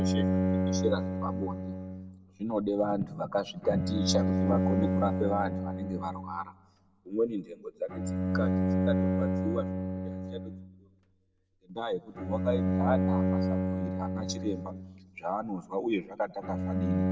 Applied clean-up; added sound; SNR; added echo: none; Bowed string instrument; -3 dB; reverberation time 0.5 s.